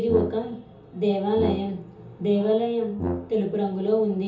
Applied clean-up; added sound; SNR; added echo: none; Brass instrument; 9 dB; reverberation time 0.6 s.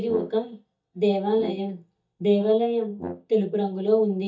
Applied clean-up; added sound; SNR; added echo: neural mask model DeepFilterNet 3.